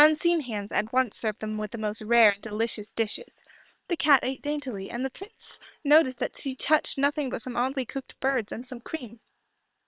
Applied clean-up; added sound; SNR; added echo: neural separator model SepFormer WHAM!.